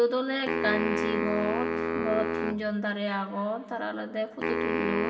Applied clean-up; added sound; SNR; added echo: none; Wind instrument, woodwind instrument; 1 dB; reverberation time 2.6 s.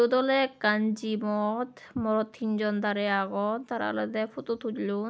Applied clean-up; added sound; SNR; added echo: none; none; none; none.